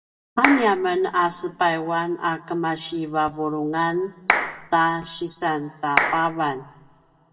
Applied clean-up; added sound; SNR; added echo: none; Clapping; 3 dB; reverberation time 1.5 s.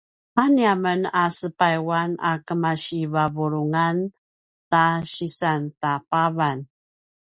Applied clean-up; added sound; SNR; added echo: none; none; none; none.